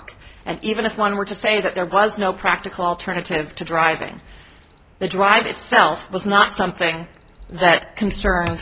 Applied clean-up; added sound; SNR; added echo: none; Alarm; 19 dB; none.